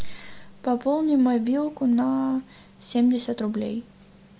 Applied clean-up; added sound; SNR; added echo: none; none; none; none.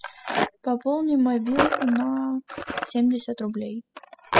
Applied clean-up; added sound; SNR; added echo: classical method spectral subtraction.